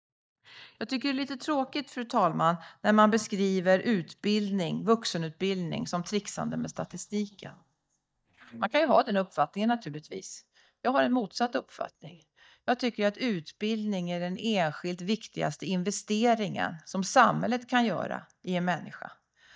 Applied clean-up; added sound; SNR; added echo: neural mask model DeepFilterNet 3.